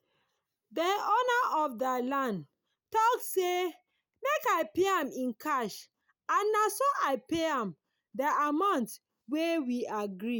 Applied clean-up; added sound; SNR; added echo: none; none; none; none.